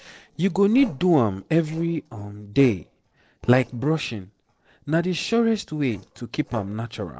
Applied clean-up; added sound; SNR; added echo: neural separator model SepFormer DNS4.